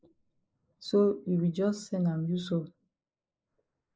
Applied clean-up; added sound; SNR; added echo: neural mask model Resemble Enhance denoiser.